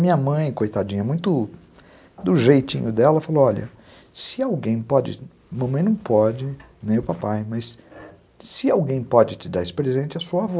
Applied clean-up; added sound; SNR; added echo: none; none; none; none.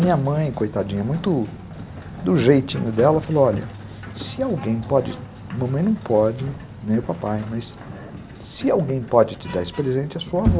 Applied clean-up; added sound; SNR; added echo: none; Sliding door; 10 dB; none.